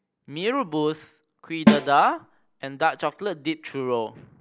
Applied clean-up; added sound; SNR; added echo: none; Snare drum; -2 dB; none.